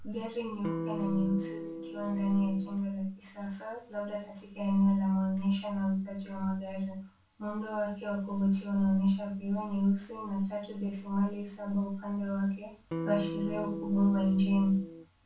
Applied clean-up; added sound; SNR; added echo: none; Electric guitar; 7 dB; reverberation time 0.3 s.